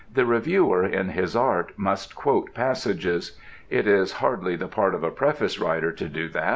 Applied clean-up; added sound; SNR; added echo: none; none; none; none.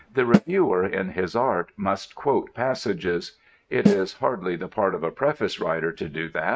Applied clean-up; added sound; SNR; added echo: neural mask model RNNoise.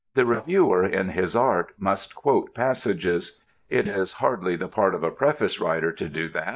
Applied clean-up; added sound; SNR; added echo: neural mask model DeepFilterNet 3.